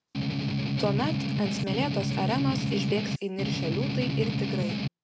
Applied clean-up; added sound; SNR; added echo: none; Strum; -4 dB; none.